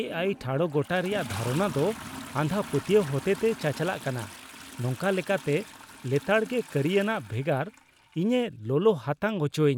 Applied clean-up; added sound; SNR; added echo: none; Toilet flush; 16 dB; none.